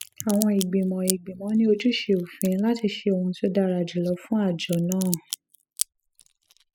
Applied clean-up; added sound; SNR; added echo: classical method spectral subtraction.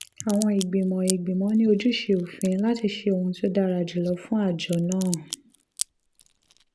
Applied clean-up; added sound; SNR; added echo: none; Crack; 14 dB; none.